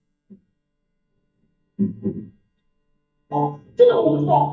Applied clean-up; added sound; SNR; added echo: neural mask model DeepFilterNet 3.